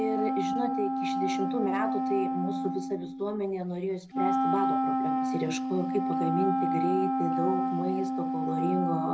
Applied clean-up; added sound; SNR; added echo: none; Wind instrument, woodwind instrument; -3 dB; none.